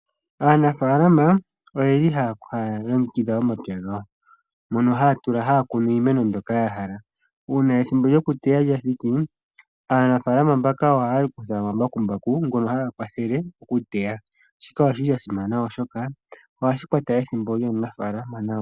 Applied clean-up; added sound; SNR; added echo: none; none; none; none.